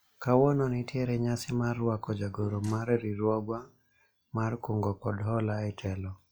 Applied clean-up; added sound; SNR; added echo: classical method log-MMSE.